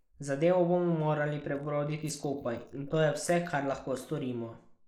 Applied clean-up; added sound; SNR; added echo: neural mask model Resemble Enhance denoiser.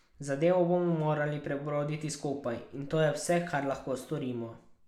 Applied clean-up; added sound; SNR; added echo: none; none; none; none.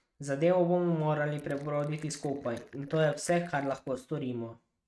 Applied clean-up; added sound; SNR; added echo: neural mask model RNNoise.